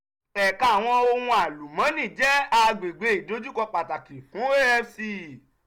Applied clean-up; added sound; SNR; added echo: none; none; none; none.